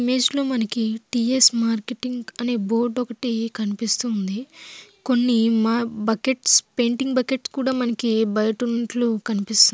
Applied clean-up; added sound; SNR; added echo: none; none; none; none.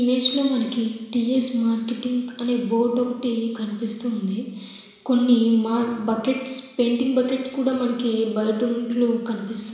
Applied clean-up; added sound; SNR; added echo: none; none; none; reverberation time 1.0 s.